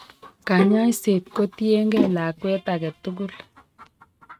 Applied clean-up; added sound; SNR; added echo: neural mask model RNNoise.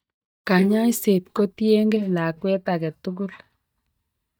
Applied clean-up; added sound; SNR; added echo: neural mask model DeepFilterNet 3.